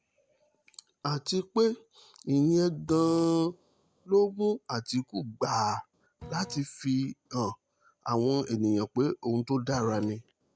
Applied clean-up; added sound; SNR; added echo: none; Printer; 15 dB; none.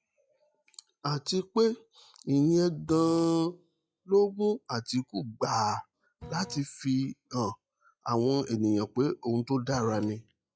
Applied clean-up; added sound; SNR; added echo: classical method log-MMSE.